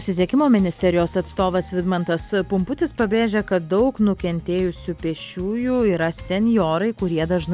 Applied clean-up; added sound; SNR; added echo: none; none; none; none.